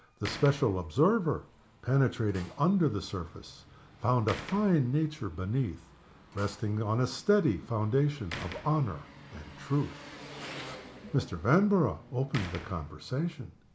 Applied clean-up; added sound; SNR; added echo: none; Engine + Slam; 17 dB; none.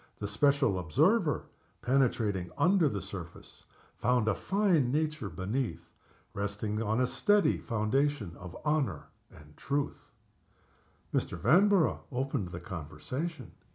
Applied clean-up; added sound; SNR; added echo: none; none; none; none.